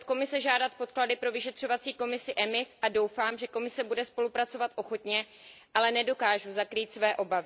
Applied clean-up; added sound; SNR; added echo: none; none; none; none.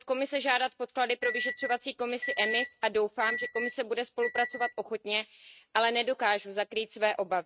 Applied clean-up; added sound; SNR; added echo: neural mask model RNNoise.